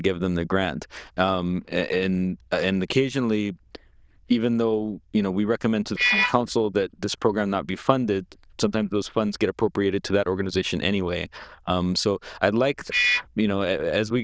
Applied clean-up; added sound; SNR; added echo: neural diffusion model UNIVERSE++.